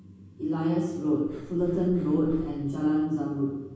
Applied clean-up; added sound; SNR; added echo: none; Breathing; 18 dB; reverberation time 1.2 s.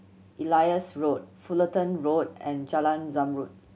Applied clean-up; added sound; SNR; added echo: none; none; none; none.